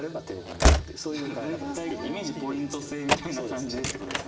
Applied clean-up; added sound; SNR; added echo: none; Slam / Train; -4 dB; reverberation time 0.9 s.